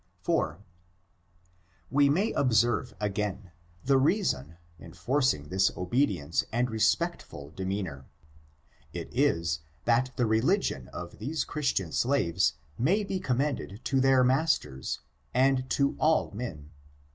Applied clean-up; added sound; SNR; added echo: none; none; none; none.